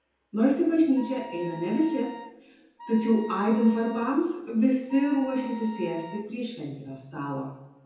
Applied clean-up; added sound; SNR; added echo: none; Wind instrument, woodwind instrument; 16 dB; reverberation time 0.8 s.